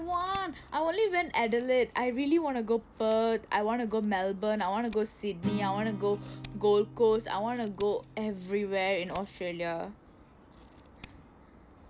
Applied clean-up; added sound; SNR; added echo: none; Acoustic guitar + Scissors; 14 dB; none.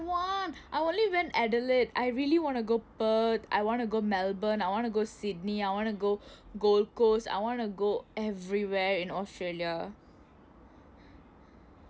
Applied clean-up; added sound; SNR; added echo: none; none; none; none.